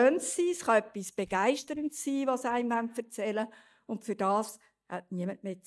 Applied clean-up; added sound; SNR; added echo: neural mask model DeepFilterNet 3.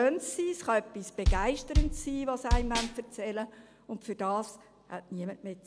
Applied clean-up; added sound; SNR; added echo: none; Bass drum; -4 dB; none.